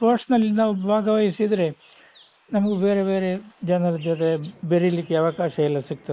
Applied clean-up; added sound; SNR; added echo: neural mask model Resemble Enhance denoiser.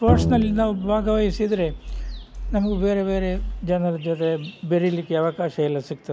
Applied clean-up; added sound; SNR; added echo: none; Bowed string instrument; 4 dB; none.